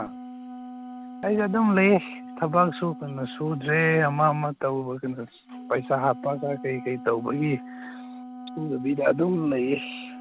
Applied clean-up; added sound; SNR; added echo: none; Wind instrument, woodwind instrument; 14 dB; none.